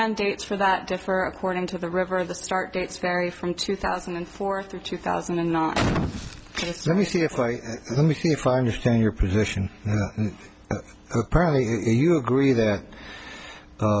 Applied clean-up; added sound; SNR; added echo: none; Boom; 3 dB; none.